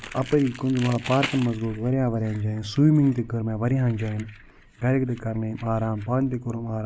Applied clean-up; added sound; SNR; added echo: none; Crumpling, crinkling; 16 dB; none.